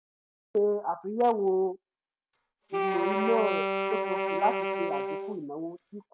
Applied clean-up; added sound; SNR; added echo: none; Wind instrument, woodwind instrument; 0 dB; none.